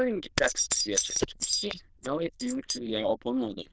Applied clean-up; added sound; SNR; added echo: neural diffusion model UNIVERSE++.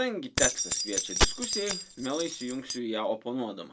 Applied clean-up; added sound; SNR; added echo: none; Keys jangling; -3 dB; none.